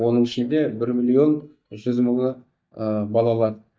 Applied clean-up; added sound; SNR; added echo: neural mask model DeepFilterNet 3.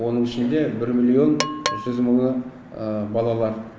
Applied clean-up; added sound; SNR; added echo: none; Percussion; 10 dB; none.